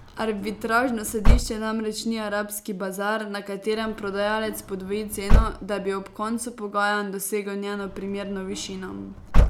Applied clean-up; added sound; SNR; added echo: none; Slam / Car; -3 dB; none.